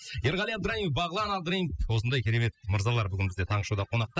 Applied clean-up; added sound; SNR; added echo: classical method spectral subtraction.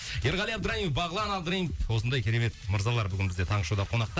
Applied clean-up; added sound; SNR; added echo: none; Bass drum; 13 dB; none.